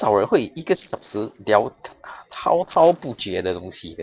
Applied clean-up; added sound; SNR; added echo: neural separator model SepFormer DNS4.